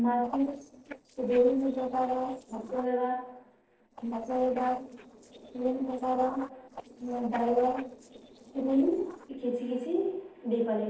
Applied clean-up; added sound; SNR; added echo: neural separator model SepFormer DNS4.